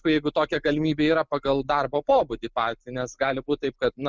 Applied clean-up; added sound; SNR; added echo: none; none; none; none.